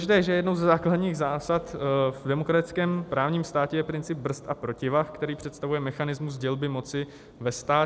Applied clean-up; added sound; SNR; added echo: none; none; none; none.